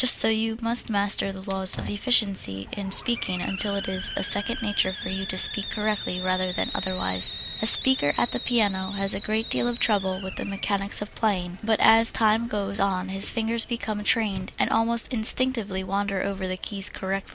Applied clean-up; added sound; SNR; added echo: none; Hiss; 12 dB; none.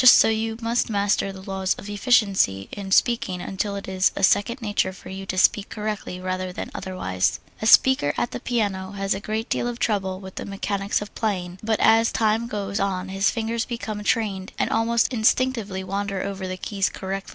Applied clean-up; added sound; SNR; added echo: none; none; none; none.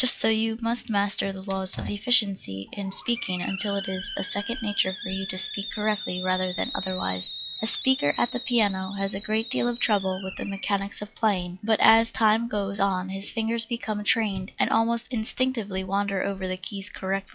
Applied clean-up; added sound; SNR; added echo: classical method log-MMSE.